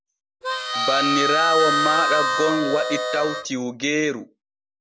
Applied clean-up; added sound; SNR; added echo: none; Harmonica; -2 dB; none.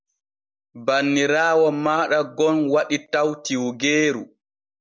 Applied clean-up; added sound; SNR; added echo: none; none; none; none.